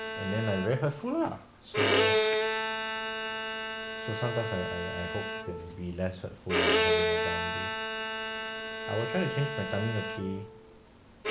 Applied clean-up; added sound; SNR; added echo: none; Bowed string instrument; -3 dB; none.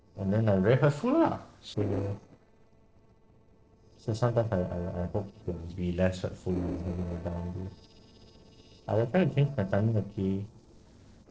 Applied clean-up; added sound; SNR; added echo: neural separator model SepFormer DNS4.